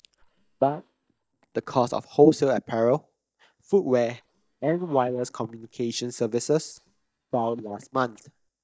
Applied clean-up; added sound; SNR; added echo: neural mask model DeepFilterNet 3.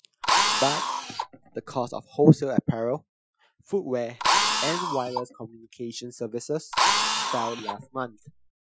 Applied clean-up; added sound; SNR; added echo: classical method Wiener filter.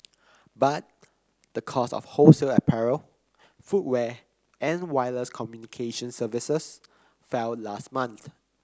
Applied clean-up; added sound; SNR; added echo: none; none; none; none.